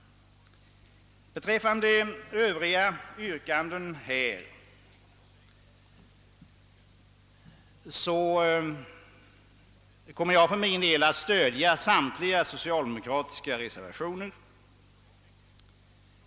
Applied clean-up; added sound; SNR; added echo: none; none; none; none.